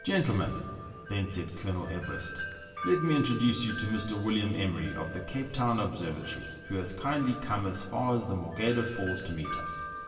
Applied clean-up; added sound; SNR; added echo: none; Wind chime; 11 dB; reverberation time 2.1 s.